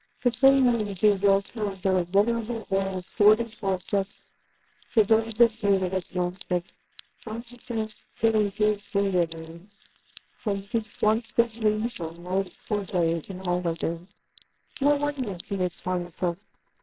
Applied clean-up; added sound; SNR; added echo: neural separator model SepFormer WHAMR!.